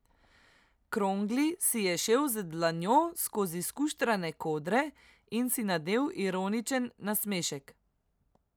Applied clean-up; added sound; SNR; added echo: none; none; none; none.